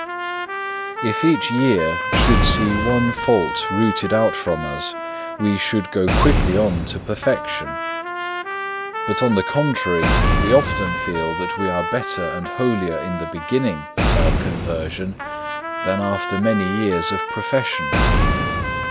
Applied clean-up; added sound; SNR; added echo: none; Boom + Trumpet; 0 dB; none.